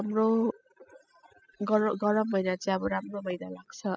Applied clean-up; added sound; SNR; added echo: classical method spectral subtraction.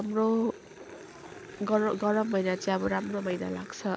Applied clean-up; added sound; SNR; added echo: none; Growling; 17 dB; none.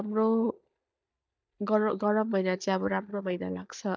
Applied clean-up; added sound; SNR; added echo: neural mask model DeepFilterNet 3.